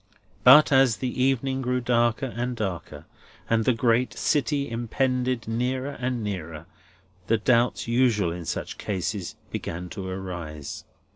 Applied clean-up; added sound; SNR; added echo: none; none; none; none.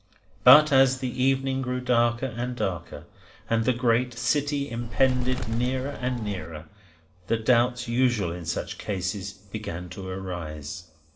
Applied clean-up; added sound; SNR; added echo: none; Bird; 1 dB; reverberation time 0.8 s.